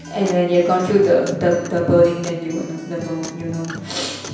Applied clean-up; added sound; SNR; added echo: none; Acoustic guitar; 15 dB; reverberation time 0.9 s.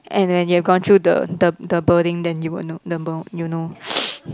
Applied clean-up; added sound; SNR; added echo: none; none; none; none.